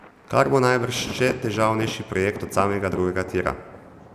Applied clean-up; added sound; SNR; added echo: none; Thunder; 14 dB; none.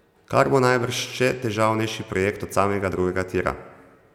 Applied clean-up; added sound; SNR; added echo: none; none; none; none.